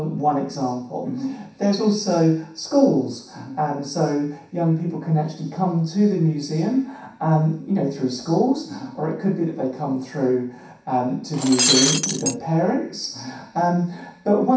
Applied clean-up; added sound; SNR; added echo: none; Shatter; -1 dB; reverberation time 0.7 s.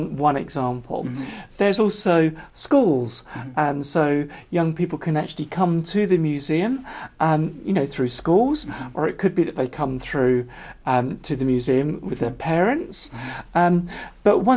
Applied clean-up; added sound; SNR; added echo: none; none; none; none.